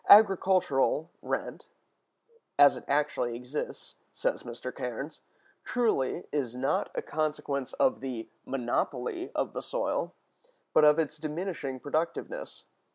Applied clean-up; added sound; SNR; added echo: none; none; none; none.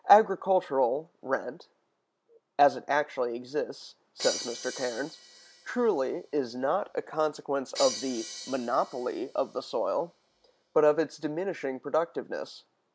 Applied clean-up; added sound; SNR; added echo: none; Crash cymbal; 13 dB; none.